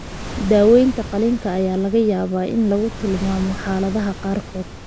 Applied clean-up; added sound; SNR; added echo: none; Waves, surf; 12 dB; none.